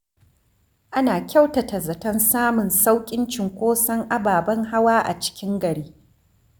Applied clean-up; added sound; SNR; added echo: none; none; none; none.